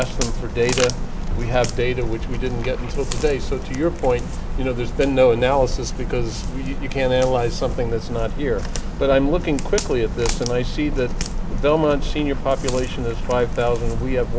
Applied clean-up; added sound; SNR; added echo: none; Walk, footsteps; 12 dB; none.